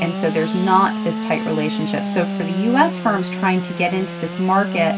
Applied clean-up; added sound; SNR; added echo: none; Sawing / Engine; 4 dB; reverberation time 0.2 s.